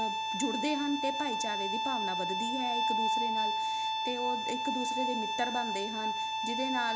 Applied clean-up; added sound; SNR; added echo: none; Bowed string instrument; -4 dB; none.